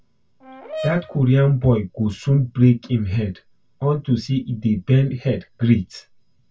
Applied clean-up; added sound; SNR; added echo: none; Brass instrument; 14 dB; reverberation time 0.1 s.